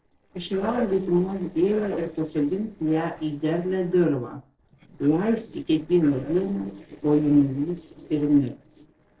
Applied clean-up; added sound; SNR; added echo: neural separator model SepFormer DNS4.